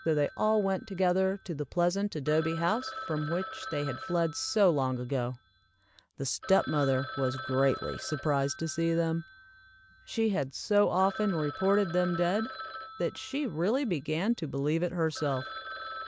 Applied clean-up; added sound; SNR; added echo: none; Telephone; 14 dB; none.